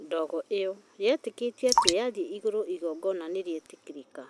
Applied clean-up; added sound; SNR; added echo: none; Drip; 1 dB; none.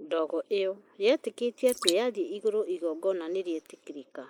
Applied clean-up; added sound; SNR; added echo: neural mask model Resemble Enhance denoiser.